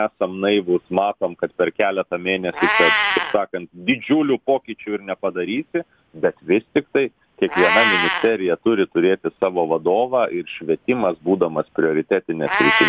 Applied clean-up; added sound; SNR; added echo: none; Meow; 6 dB; none.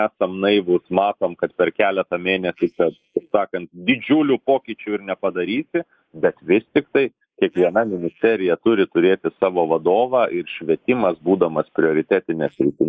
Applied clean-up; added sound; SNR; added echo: neural mask model Resemble Enhance denoiser.